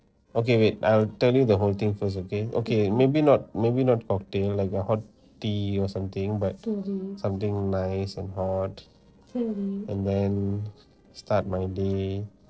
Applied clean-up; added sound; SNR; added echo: neural separator model SepFormer DNS4.